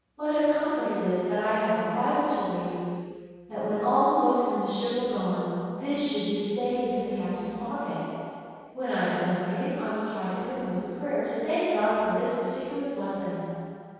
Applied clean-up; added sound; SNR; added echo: none; none; none; reverberation time 2.2 s.